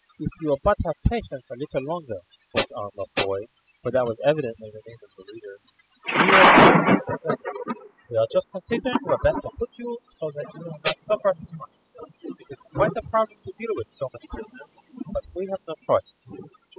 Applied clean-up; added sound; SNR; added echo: classical method spectral subtraction.